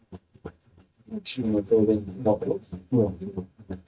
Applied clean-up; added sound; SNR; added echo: neural mask model DeepFilterNet 3.